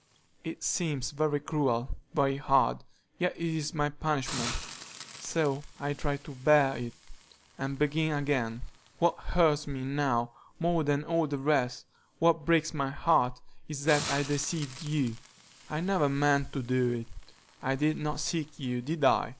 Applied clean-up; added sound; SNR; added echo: none; Hiss; 18 dB; none.